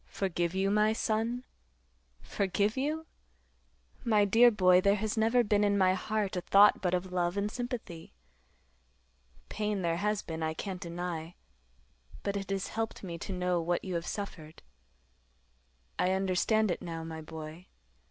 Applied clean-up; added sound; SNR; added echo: none; none; none; none.